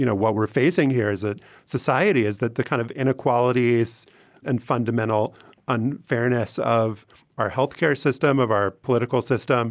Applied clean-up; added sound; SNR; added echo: none; none; none; none.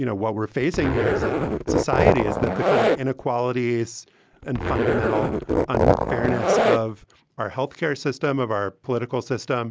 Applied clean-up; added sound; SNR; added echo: none; Zipper (clothing); -4 dB; none.